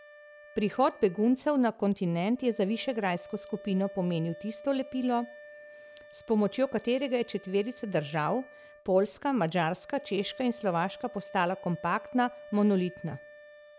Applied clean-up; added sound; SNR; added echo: none; Wind instrument, woodwind instrument; 19 dB; none.